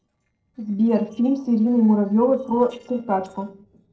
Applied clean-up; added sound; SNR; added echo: neural separator model SepFormer DNS4.